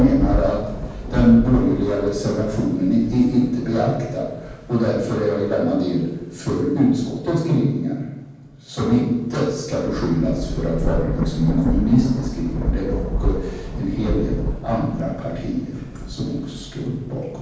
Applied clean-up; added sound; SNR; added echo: none; Thunder / Rain; 7 dB; reverberation time 1.2 s.